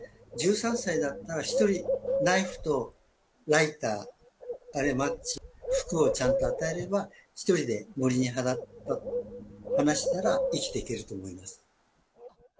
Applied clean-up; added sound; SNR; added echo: none; Bird; 4 dB; none.